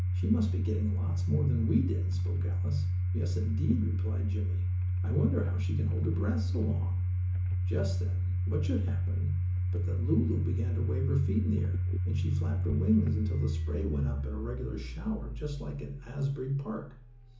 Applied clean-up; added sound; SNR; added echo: none; Domestic sounds, home sounds; -4 dB; reverberation time 0.7 s.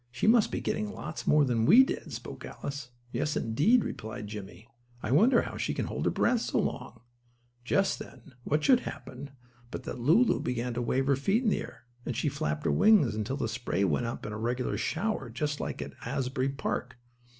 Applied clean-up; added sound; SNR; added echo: none; none; none; none.